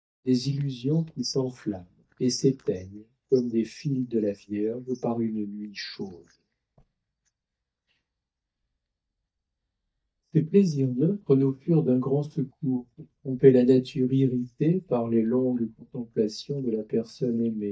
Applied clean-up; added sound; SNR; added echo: neural mask model DeepFilterNet 3.